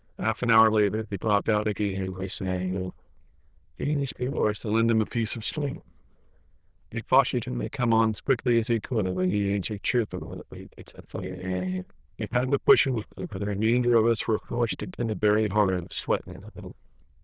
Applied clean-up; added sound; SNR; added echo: neural diffusion model UNIVERSE++.